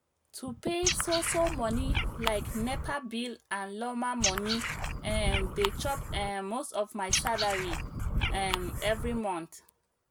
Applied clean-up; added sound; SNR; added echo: none; Frog; -1 dB; none.